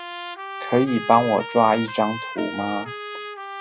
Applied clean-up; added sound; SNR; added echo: none; Trumpet; 10 dB; none.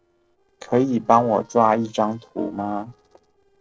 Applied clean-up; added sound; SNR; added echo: neural separator model SepFormer DNS4.